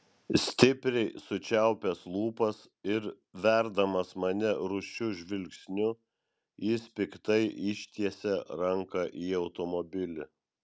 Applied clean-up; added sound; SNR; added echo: none; none; none; none.